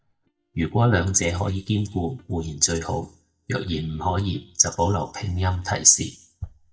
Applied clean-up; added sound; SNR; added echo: neural mask model DeepFilterNet 3.